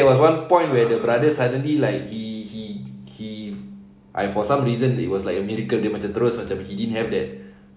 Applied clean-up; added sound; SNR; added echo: none; none; none; none.